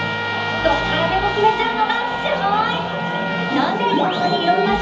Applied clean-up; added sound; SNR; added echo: none; Trumpet; 7 dB; reverberation time 0.7 s.